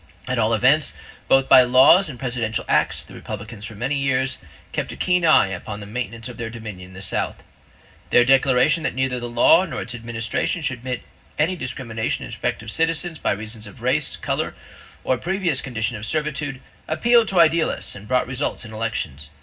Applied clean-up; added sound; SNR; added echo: none; none; none; reverberation time 0.4 s.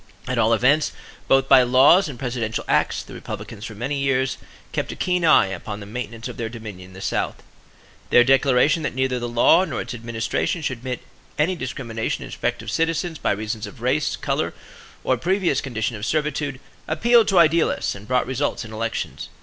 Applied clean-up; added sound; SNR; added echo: none; none; none; none.